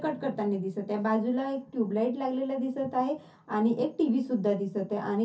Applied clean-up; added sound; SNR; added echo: none; none; none; reverberation time 0.3 s.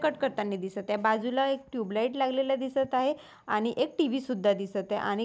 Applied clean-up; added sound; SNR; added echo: none; none; none; none.